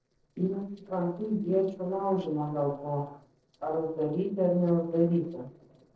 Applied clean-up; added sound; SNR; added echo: neural separator model SepFormer DNS4.